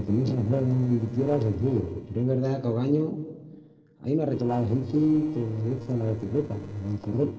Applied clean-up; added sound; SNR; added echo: neural separator model SepFormer DNS4.